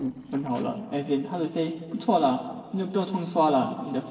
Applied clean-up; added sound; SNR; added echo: neural separator model SepFormer DNS4.